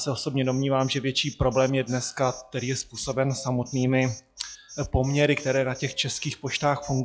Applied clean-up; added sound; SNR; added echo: classical method log-MMSE.